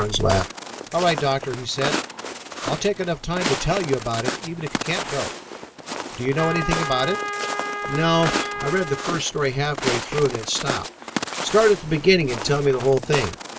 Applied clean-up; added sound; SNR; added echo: none; Trumpet + Walk, footsteps; 6 dB; none.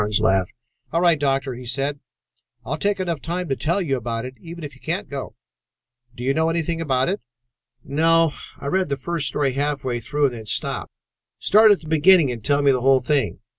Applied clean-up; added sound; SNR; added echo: none; none; none; none.